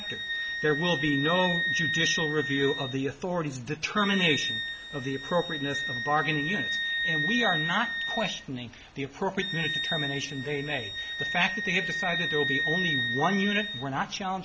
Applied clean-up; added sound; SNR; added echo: none; Wind instrument, woodwind instrument; 2 dB; none.